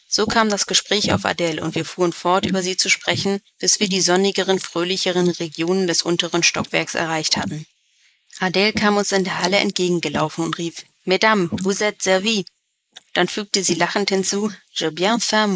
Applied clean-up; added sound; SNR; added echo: neural mask model Resemble Enhance denoiser.